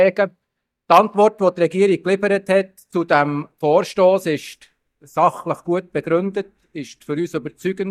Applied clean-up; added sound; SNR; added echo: neural mask model DeepFilterNet 3.